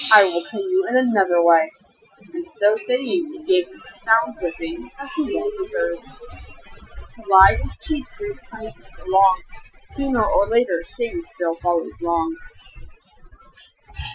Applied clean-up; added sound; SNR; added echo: classical method Wiener filter.